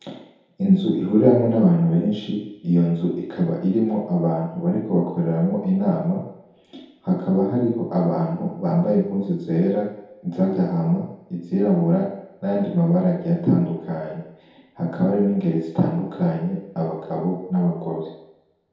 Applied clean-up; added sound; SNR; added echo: none; none; none; reverberation time 0.8 s.